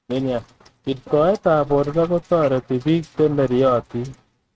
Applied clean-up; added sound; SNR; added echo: neural mask model RNNoise.